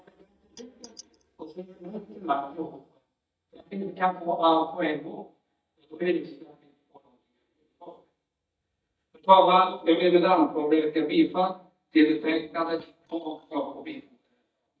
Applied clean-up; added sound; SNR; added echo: neural mask model DeepFilterNet 3.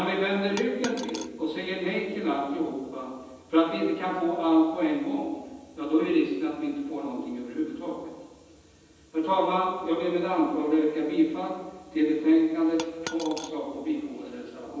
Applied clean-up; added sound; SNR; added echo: none; Coin (dropping); 11 dB; reverberation time 1.1 s.